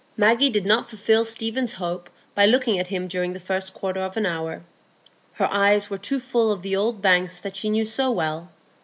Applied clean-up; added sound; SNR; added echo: none; none; none; none.